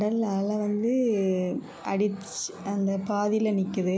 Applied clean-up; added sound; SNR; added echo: none; none; none; none.